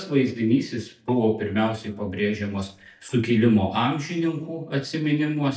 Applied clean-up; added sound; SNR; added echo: neural mask model DeepFilterNet 3.